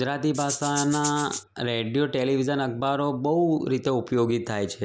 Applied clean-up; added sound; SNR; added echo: none; Rattle (instrument); 8 dB; none.